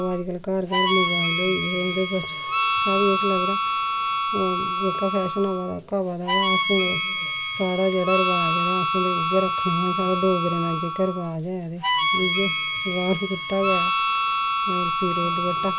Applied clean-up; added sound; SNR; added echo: none; Harmonica; -2 dB; none.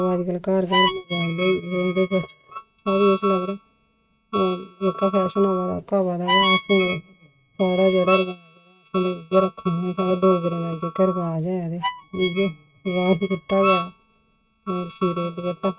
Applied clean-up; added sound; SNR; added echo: neural mask model RNNoise.